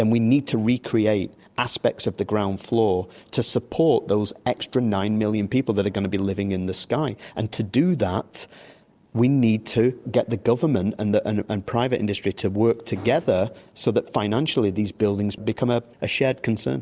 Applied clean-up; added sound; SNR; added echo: none; none; none; none.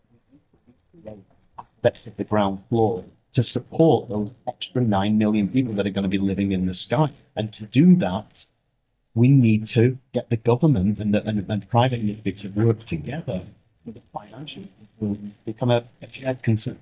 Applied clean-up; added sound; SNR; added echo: neural mask model DeepFilterNet 3.